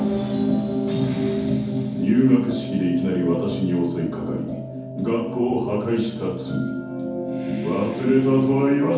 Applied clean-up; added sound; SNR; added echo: none; none; none; reverberation time 0.9 s.